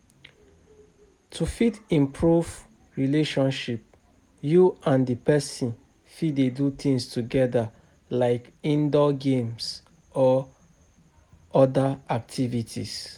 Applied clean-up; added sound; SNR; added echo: none; none; none; none.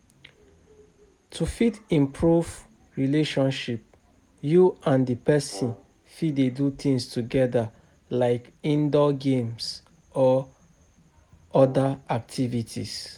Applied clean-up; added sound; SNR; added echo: none; Brass instrument; 18 dB; none.